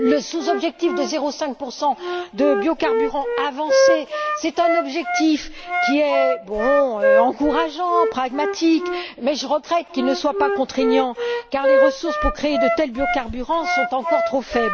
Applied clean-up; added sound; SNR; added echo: none; Wind instrument, woodwind instrument; 1 dB; none.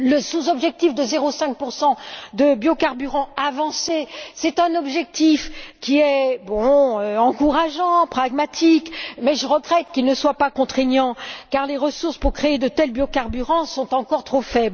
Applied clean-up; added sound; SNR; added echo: none; none; none; none.